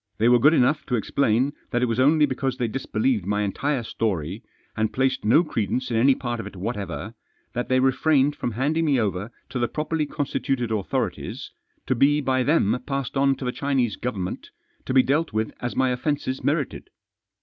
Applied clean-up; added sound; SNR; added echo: none; none; none; none.